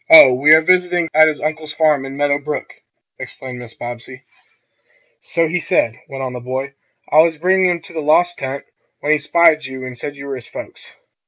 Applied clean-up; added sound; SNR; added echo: none; none; none; none.